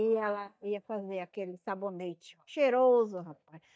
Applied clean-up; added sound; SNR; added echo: neural mask model DeepFilterNet 3.